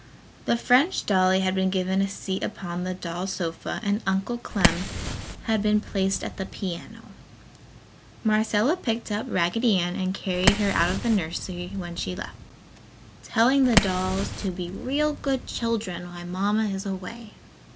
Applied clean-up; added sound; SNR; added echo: none; Fire; 4 dB; none.